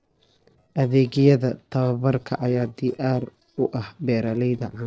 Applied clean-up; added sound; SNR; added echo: neural separator model SepFormer DNS4.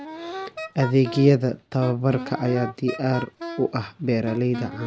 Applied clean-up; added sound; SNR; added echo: none; Wind instrument, woodwind instrument; 12 dB; none.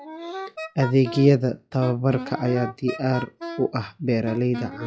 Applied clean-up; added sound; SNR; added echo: classical method log-MMSE.